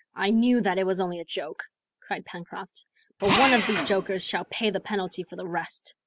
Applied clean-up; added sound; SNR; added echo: none; Drill; 3 dB; none.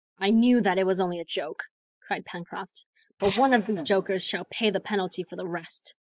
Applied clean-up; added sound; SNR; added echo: neural mask model DeepFilterNet 3.